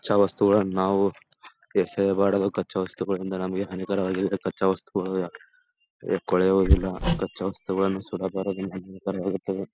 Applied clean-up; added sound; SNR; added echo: none; Hammer; 0 dB; none.